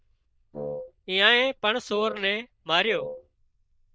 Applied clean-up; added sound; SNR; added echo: neural diffusion model UNIVERSE++.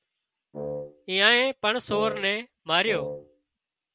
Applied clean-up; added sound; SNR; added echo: none; Wind instrument, woodwind instrument; 9 dB; none.